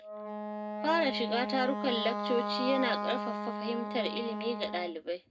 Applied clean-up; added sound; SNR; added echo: none; Wind instrument, woodwind instrument; 3 dB; reverberation time 0.3 s.